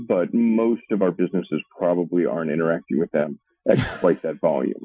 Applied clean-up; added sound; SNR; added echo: classical method Wiener filter.